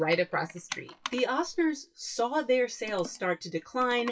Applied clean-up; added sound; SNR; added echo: classical method WPE with log-MMSE.